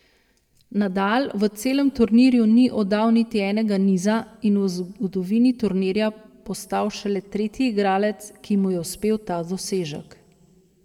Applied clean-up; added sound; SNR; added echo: none; none; none; reverberation time 0.9 s.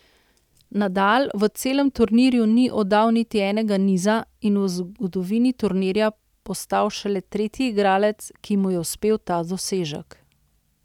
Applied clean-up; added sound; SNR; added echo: none; none; none; none.